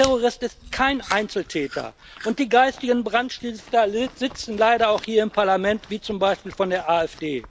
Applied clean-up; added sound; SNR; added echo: none; Chewing, mastication; 19 dB; none.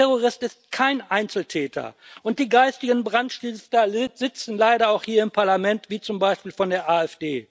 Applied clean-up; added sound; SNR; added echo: none; none; none; none.